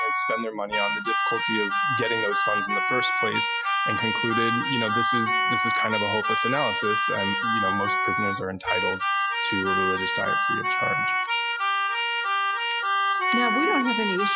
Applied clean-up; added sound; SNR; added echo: classical method Wiener filter.